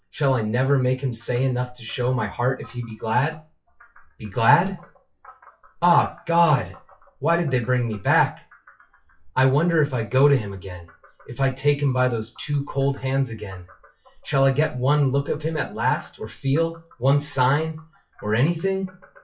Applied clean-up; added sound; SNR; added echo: classical method WPE with log-MMSE.